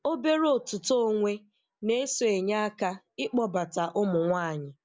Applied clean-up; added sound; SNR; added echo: none; none; none; none.